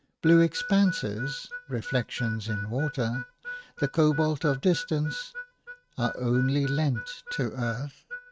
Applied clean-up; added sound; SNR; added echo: neural mask model RNNoise.